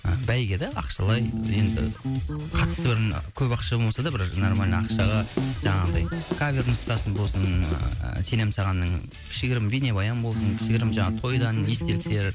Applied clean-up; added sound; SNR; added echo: none; Bass guitar + Drum kit; 3 dB; none.